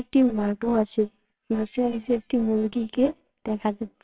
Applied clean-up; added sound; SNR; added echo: neural separator model SepFormer WHAMR!.